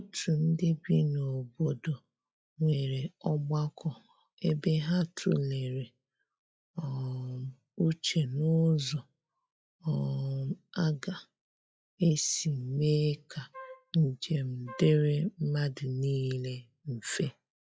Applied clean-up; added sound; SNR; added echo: classical method log-MMSE.